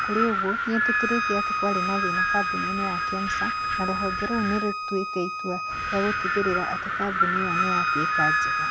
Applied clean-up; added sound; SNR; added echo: none; Bowed string instrument + Wind; -4 dB; none.